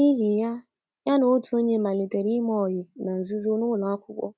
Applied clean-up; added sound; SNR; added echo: none; none; none; none.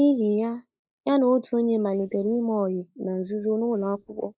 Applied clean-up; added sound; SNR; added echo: neural mask model Resemble Enhance denoiser.